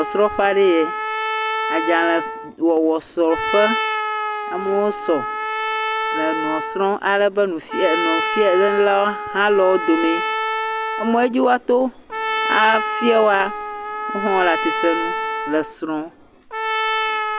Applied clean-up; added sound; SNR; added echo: none; Trumpet; 4 dB; none.